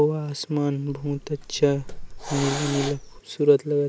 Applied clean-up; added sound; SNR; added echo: none; Hiss; 9 dB; none.